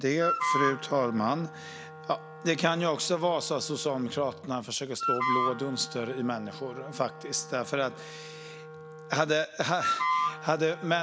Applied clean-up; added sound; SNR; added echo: none; Wind instrument, woodwind instrument; 5 dB; none.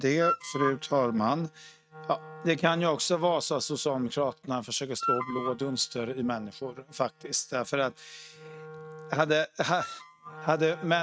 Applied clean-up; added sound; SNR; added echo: neural mask model RNNoise.